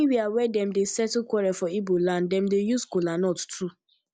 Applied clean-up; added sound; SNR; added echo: none; none; none; none.